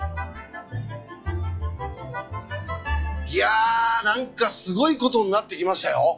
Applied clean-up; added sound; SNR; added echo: classical method log-MMSE.